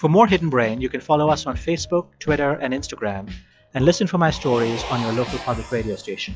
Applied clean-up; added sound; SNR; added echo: classical method log-MMSE.